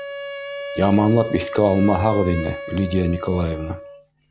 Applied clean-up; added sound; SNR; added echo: none; Wind instrument, woodwind instrument; 10 dB; none.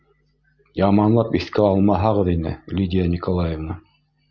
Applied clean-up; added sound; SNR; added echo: none; none; none; none.